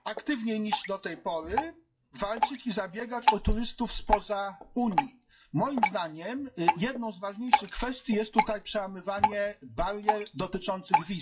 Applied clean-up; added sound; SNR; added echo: classical method WPE with log-MMSE.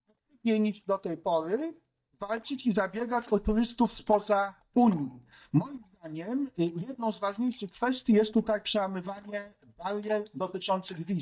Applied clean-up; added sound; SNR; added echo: neural mask model DeepFilterNet 3.